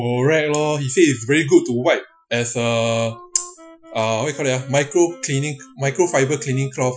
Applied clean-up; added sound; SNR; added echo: classical method Wiener filter.